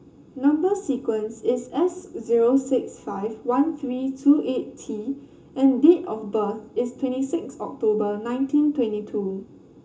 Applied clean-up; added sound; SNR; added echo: none; none; none; reverberation time 0.2 s.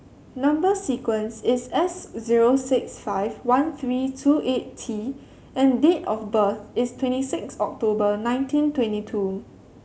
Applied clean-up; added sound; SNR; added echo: none; none; none; none.